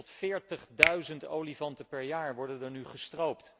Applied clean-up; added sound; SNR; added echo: none; Finger snapping; -2 dB; none.